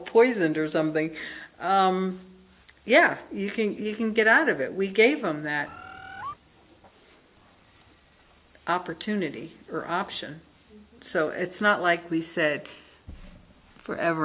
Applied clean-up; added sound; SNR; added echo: none; Bird; 13 dB; none.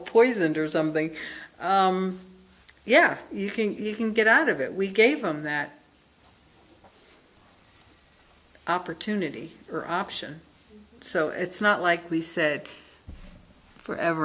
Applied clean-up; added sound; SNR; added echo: none; none; none; none.